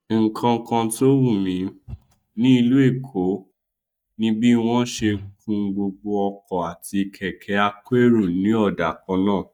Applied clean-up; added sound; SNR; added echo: neural mask model DeepFilterNet 3.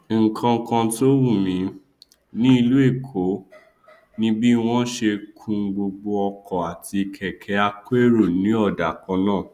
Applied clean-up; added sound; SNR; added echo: none; none; none; none.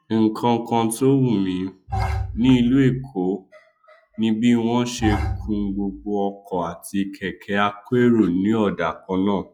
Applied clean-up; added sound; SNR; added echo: classical method log-MMSE.